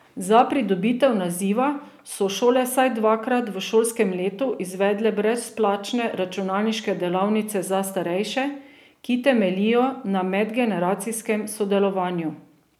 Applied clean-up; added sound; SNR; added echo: none; none; none; none.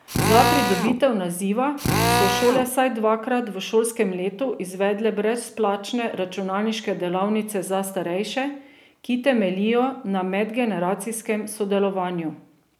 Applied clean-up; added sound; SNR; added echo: none; Drill; 0 dB; none.